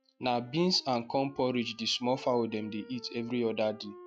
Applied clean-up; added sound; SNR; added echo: classical method log-MMSE.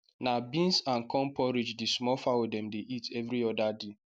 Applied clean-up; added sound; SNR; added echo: none; none; none; none.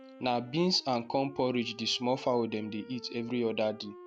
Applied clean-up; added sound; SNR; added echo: none; Wind instrument, woodwind instrument; 20 dB; none.